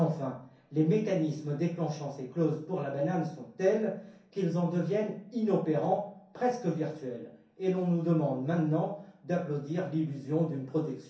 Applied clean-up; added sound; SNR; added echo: none; none; none; reverberation time 0.6 s.